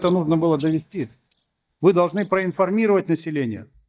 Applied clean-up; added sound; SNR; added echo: neural mask model DeepFilterNet 3.